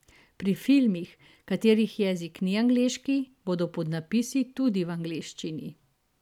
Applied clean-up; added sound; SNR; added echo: none; none; none; none.